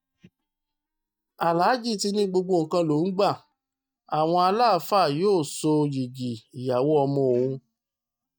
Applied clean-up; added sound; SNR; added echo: neural mask model DeepFilterNet 3.